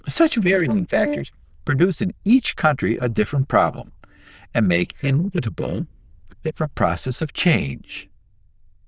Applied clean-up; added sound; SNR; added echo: neural diffusion model UNIVERSE++.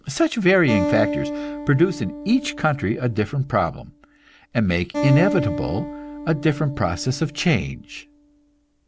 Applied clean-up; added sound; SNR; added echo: none; Acoustic guitar; 8 dB; none.